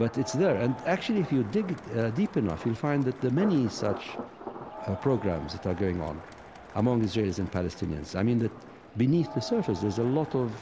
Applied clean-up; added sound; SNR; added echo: none; Thunder + Crowd; 14 dB; none.